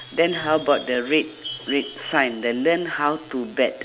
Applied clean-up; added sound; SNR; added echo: none; Chime; 16 dB; none.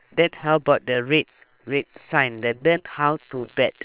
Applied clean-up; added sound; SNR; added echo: neural separator model SepFormer WHAM!.